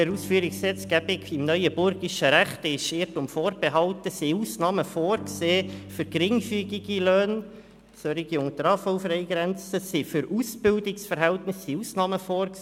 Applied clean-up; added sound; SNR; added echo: none; Electric guitar / Strum; 15 dB; none.